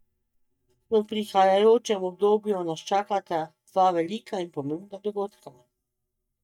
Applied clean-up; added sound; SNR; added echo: neural mask model DeepFilterNet 3.